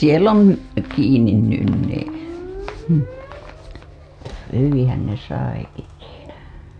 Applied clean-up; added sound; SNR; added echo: none; Squeak; 16 dB; none.